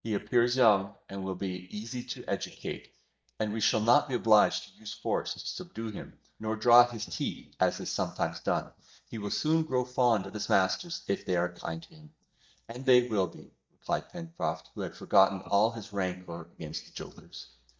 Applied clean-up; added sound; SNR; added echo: neural mask model DeepFilterNet 3.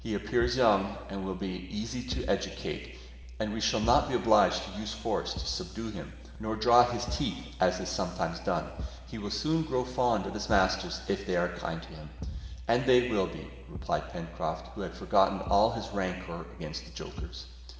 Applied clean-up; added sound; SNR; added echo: none; Thump, thud; 14 dB; reverberation time 1.6 s.